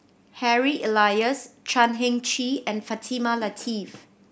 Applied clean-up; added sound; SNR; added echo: none; none; none; none.